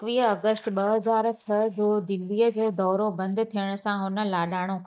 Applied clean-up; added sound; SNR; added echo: neural mask model DeepFilterNet 3.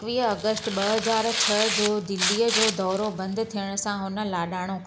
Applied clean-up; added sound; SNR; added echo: none; Tearing; 4 dB; none.